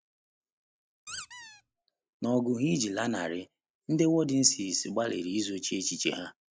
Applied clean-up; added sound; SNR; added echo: none; Squeak; 9 dB; none.